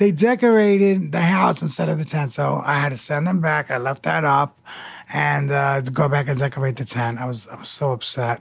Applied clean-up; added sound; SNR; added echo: none; none; none; none.